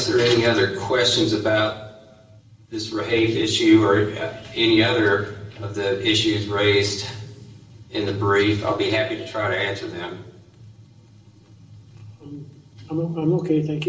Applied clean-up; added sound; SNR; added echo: none; none; none; reverberation time 1.2 s.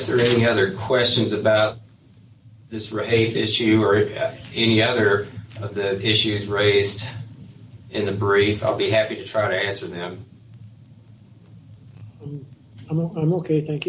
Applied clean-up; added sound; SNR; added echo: none; none; none; none.